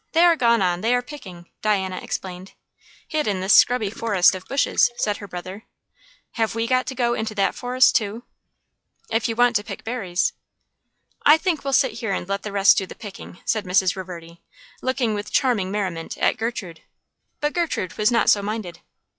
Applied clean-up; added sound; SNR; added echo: classical method log-MMSE.